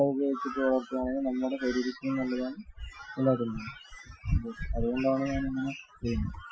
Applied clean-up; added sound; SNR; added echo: classical method Wiener filter.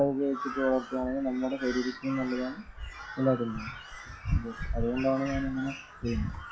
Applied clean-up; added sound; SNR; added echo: classical method log-MMSE.